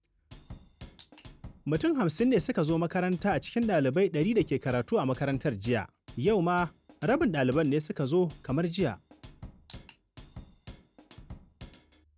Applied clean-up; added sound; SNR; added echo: none; Drum / Drum kit; 19 dB; none.